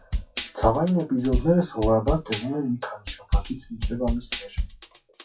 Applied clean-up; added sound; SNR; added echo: classical method WPE with log-MMSE.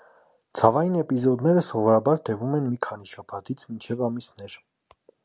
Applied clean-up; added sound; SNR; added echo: none; none; none; none.